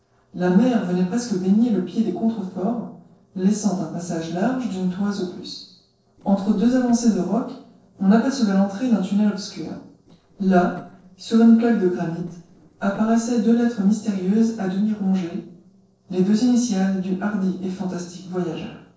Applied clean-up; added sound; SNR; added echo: neural separator model SepFormer DNS4.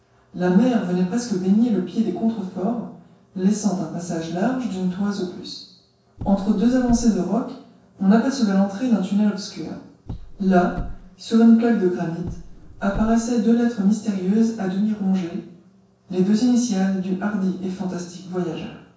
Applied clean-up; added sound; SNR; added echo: none; Car; 11 dB; reverberation time 0.7 s.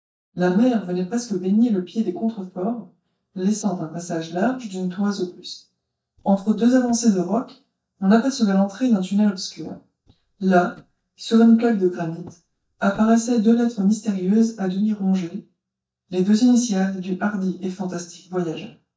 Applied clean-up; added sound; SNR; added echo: neural mask model DeepFilterNet 3.